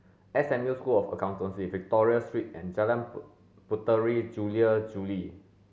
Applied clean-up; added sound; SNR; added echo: none; none; none; none.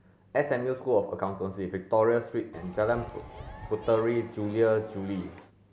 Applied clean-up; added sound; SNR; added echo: none; Crowd; 17 dB; none.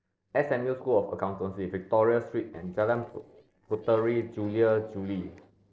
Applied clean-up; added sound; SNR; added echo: neural separator model SepFormer DNS4.